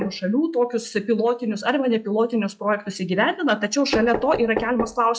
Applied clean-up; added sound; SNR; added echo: classical method log-MMSE.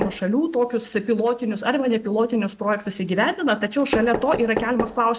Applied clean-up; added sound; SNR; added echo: none; Knock; 11 dB; none.